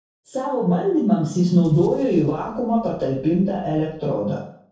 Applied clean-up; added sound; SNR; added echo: neural separator model SepFormer DNS4.